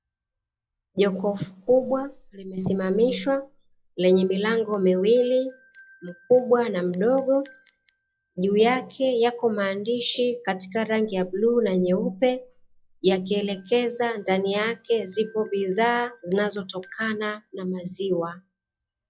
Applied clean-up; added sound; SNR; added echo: classical method log-MMSE.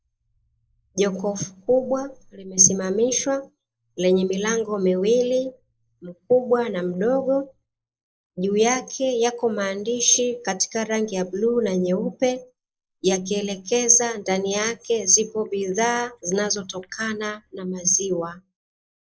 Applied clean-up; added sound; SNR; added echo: neural mask model Resemble Enhance denoiser.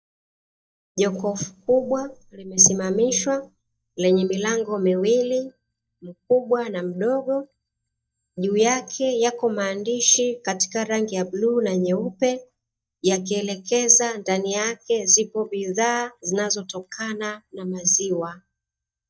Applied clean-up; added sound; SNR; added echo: neural mask model DeepFilterNet 3.